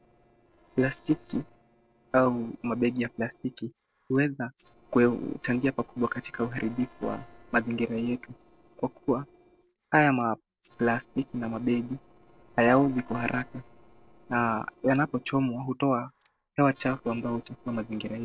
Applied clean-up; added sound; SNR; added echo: neural separator model SepFormer DNS4.